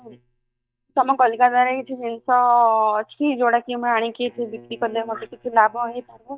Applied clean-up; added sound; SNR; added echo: neural mask model DeepFilterNet 3.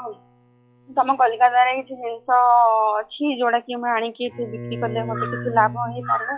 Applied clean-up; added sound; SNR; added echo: classical method log-MMSE.